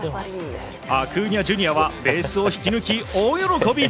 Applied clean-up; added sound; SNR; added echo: none; none; none; none.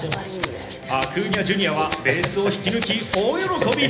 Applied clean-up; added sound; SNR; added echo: none; Rattle (instrument); 5 dB; reverberation time 0.8 s.